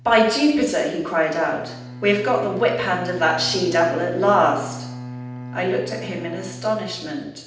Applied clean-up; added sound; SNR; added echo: none; Bowed string instrument; 14 dB; reverberation time 0.8 s.